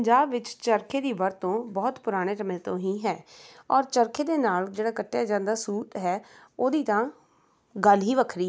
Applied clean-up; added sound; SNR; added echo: none; none; none; none.